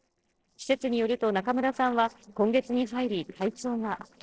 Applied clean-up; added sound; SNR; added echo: neural separator model SepFormer DNS4.